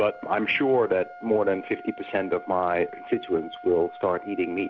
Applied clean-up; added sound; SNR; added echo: none; Trumpet; 17 dB; none.